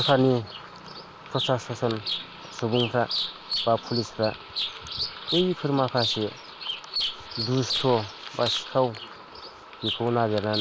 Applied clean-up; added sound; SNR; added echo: none; Bird vocalization, bird call, bird song; 6 dB; none.